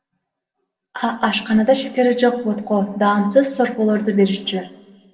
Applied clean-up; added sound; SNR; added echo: none; none; none; reverberation time 1.1 s.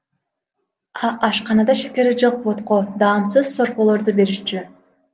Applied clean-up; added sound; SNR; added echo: none; none; none; none.